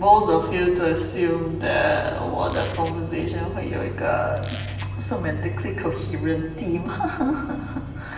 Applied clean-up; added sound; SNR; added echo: none; Squeak; 18 dB; reverberation time 1.2 s.